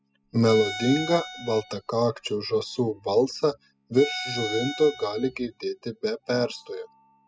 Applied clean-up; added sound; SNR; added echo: classical method spectral subtraction.